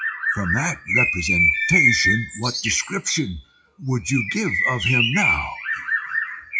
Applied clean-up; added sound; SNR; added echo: classical method WPE with log-MMSE.